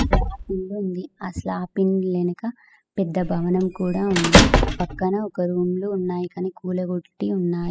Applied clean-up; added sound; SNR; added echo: classical method spectral subtraction.